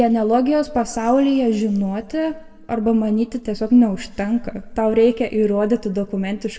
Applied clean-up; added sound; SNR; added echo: none; none; none; reverberation time 0.8 s.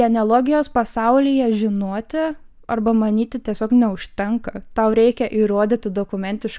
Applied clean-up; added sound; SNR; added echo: none; none; none; none.